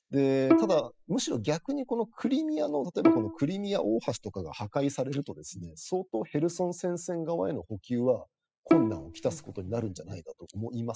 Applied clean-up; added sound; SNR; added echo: classical method spectral subtraction.